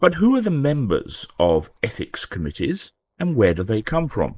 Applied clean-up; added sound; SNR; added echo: neural mask model Resemble Enhance denoiser.